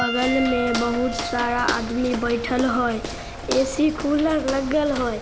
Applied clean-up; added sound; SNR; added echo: none; Walk, footsteps + Piano; 7 dB; none.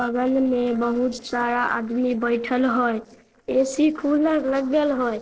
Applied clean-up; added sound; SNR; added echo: neural separator model SepFormer DNS4.